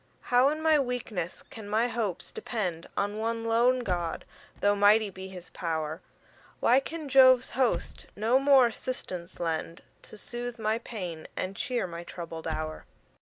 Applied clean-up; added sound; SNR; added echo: none; Squeak / Slam / Wood; 17 dB; none.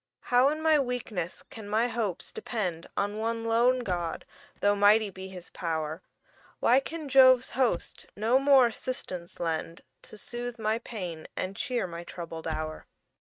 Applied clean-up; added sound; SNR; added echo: neural mask model RNNoise.